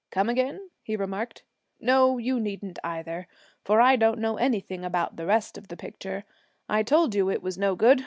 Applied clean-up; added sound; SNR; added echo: none; none; none; none.